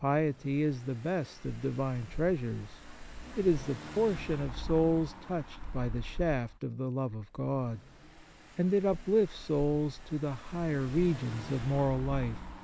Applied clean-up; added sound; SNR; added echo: none; Engine / Car; 10 dB; none.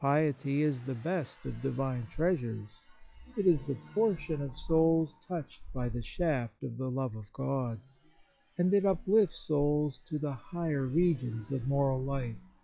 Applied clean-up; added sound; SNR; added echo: classical method log-MMSE.